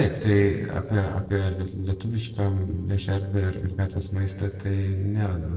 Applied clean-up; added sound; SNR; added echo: neural separator model SepFormer DNS4.